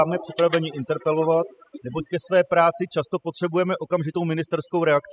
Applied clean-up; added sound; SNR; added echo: classical method spectral subtraction.